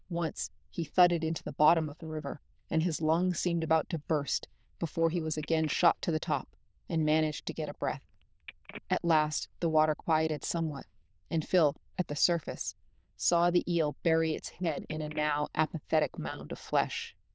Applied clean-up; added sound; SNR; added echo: neural diffusion model UNIVERSE++.